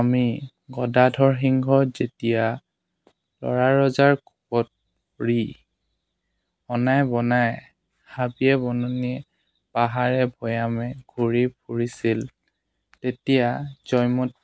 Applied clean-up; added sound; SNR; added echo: none; none; none; none.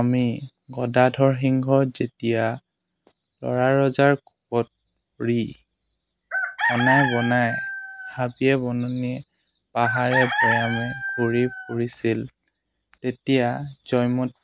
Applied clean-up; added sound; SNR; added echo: none; Chicken, rooster; 3 dB; none.